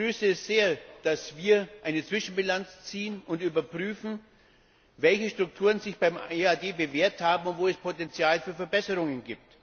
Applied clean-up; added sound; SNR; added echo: none; none; none; none.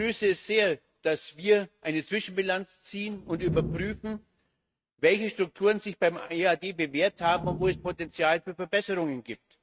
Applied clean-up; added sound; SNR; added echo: neural mask model RNNoise.